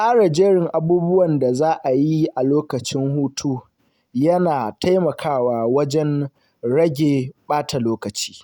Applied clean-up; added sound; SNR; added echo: none; none; none; none.